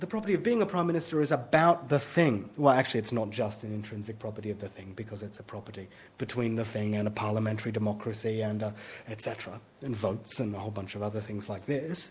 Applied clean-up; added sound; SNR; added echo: none; none; none; none.